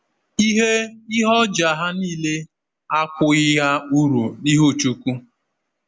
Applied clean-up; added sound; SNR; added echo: none; none; none; none.